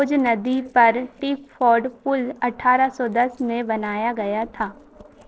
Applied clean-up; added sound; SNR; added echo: neural separator model SepFormer DNS4.